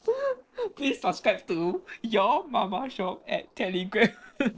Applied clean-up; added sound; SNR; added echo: neural separator model SepFormer DNS4.